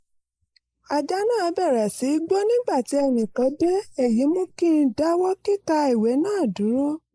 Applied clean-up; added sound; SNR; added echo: neural mask model Resemble Enhance denoiser.